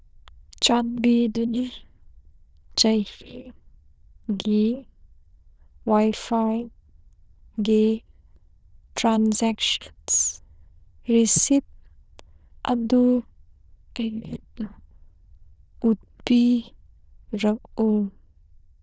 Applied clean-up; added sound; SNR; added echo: neural diffusion model UNIVERSE++.